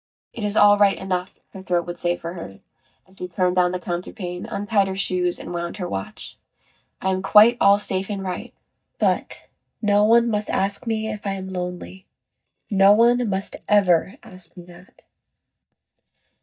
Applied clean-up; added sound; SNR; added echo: neural mask model DeepFilterNet 3.